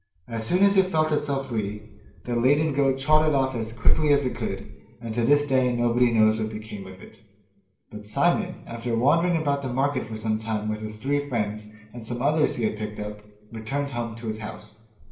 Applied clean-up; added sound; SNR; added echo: none; none; none; reverberation time 0.8 s.